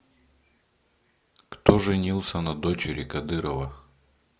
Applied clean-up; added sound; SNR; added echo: none; none; none; none.